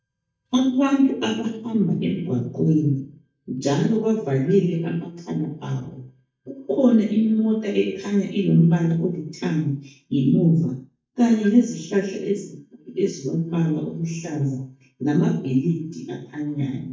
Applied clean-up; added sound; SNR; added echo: neural mask model DeepFilterNet 3.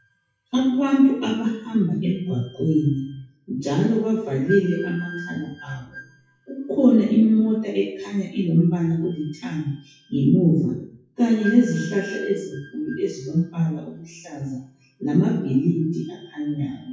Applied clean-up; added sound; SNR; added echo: classical method WPE with log-MMSE.